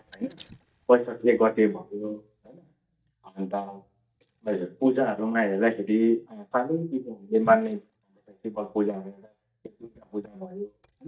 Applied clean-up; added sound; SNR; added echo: neural mask model DeepFilterNet 3.